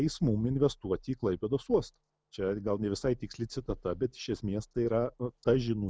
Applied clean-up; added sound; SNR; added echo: none; none; none; none.